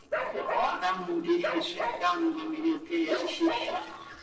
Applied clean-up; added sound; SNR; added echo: neural separator model SepFormer DNS4.